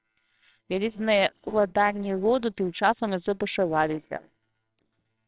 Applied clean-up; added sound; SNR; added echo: neural separator model SepFormer WHAMR!.